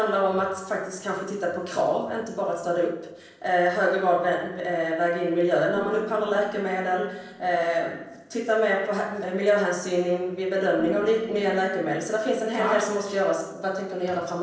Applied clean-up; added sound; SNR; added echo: neural separator model SepFormer DNS4.